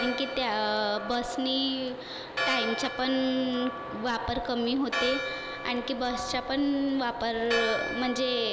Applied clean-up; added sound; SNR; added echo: none; Church bell; 7 dB; none.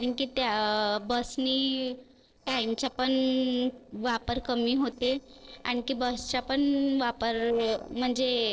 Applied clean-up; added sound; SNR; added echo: neural separator model SepFormer DNS4.